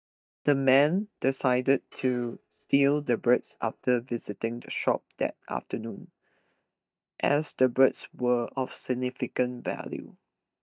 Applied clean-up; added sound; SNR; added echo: neural mask model DeepFilterNet 3.